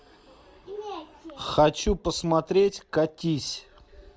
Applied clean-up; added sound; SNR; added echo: none; none; none; none.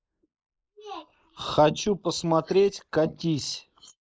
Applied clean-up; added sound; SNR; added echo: neural mask model Resemble Enhance denoiser.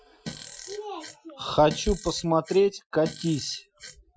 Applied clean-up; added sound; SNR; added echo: classical method Wiener filter.